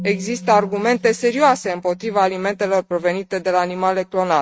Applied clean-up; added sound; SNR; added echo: neural mask model RNNoise.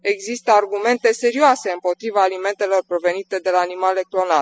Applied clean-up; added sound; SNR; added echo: classical method spectral subtraction.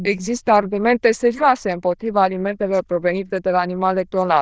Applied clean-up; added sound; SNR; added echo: neural diffusion model UNIVERSE++.